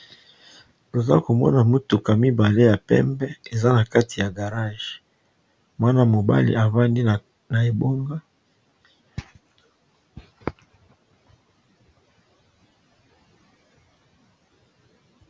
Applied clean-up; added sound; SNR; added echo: none; none; none; none.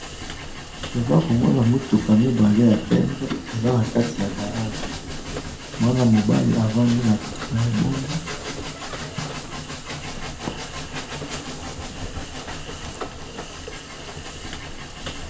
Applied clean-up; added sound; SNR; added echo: none; Train; 9 dB; reverberation time 0.5 s.